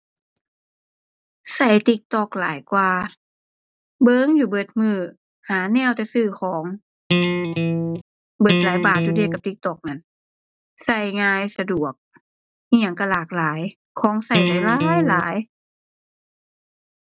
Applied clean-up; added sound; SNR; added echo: neural separator model SepFormer DNS4.